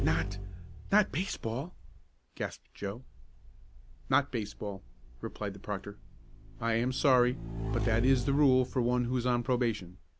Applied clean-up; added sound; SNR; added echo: none; Motorcycle / Engine; 7 dB; none.